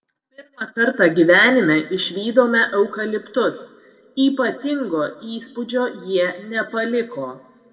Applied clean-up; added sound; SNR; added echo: none; none; none; reverberation time 1.9 s.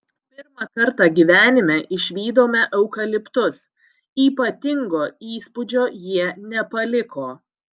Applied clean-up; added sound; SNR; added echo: none; none; none; none.